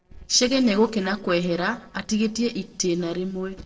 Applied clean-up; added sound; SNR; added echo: neural separator model SepFormer DNS4.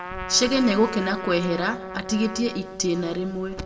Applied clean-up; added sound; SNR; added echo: none; Trumpet; 11 dB; reverberation time 1.1 s.